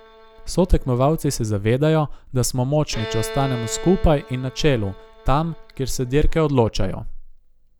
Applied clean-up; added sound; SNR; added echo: none; Bowed string instrument; 18 dB; none.